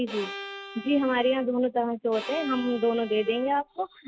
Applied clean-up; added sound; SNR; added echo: none; Bowed string instrument; 14 dB; none.